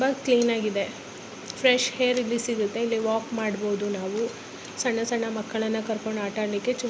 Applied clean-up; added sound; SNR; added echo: none; none; none; none.